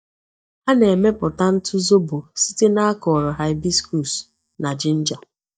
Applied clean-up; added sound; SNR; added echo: neural mask model DeepFilterNet 3.